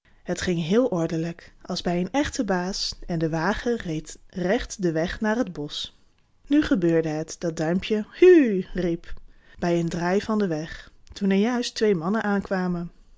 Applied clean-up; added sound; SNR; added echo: none; none; none; none.